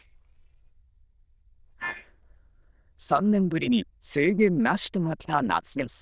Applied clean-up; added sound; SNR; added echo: neural diffusion model UNIVERSE++.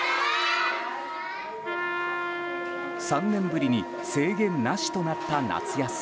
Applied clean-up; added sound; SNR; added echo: none; Trumpet + Wind instrument, woodwind instrument; 5 dB; none.